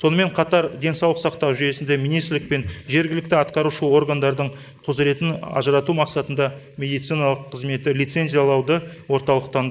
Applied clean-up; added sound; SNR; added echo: neural mask model Resemble Enhance denoiser.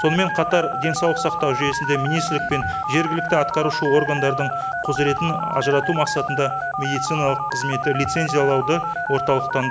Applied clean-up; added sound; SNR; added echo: none; Telephone; 3 dB; none.